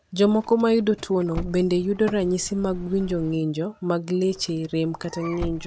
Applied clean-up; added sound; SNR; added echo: none; Car; 15 dB; none.